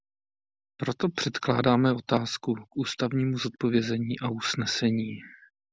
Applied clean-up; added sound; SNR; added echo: none; none; none; none.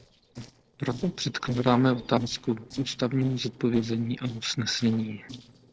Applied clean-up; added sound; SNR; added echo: neural separator model SepFormer DNS4.